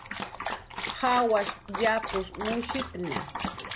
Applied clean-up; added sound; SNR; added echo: none; Dog; 5 dB; none.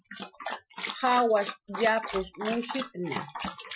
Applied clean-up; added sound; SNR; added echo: classical method Wiener filter.